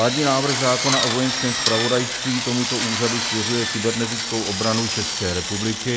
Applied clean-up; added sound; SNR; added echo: none; Drill; 1 dB; none.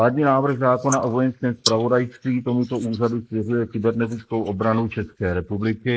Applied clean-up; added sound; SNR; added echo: neural mask model Resemble Enhance denoiser.